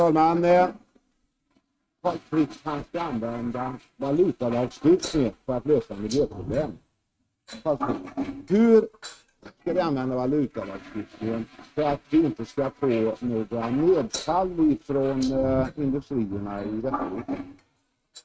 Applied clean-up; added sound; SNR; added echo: neural mask model RNNoise.